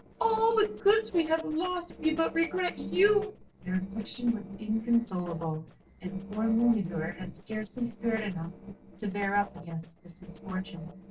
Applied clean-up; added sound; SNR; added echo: neural separator model SepFormer DNS4.